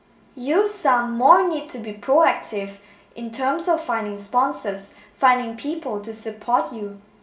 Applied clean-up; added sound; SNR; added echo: none; none; none; reverberation time 0.5 s.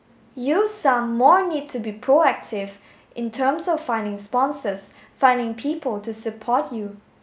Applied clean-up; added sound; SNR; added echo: none; none; none; none.